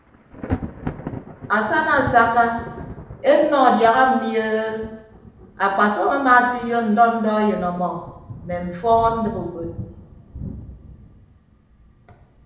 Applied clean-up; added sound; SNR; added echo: none; Thunder; 15 dB; reverberation time 0.8 s.